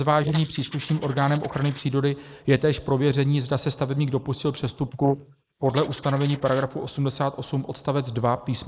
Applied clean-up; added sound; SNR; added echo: neural mask model Resemble Enhance denoiser.